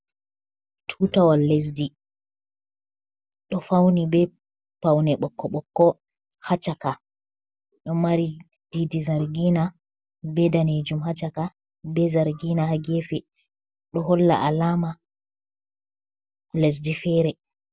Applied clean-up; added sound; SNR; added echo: none; none; none; none.